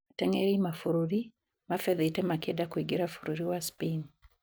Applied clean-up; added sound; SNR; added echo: none; none; none; none.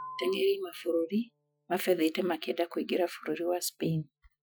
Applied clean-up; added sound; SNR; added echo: classical method Wiener filter.